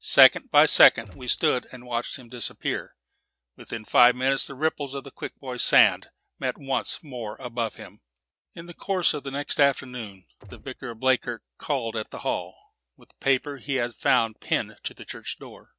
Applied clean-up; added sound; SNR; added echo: neural mask model RNNoise.